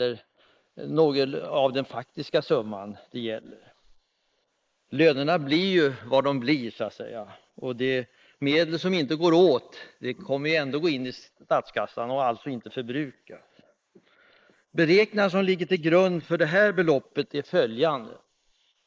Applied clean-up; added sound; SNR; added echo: neural mask model Resemble Enhance denoiser.